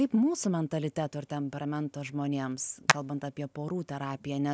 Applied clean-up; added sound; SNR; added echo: none; Hands; 7 dB; none.